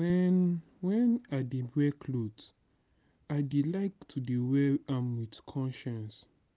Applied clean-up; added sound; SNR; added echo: none; none; none; none.